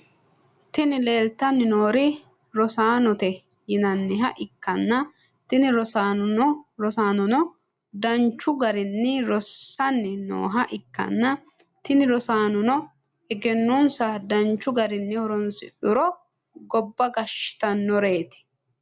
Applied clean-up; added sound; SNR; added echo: none; none; none; none.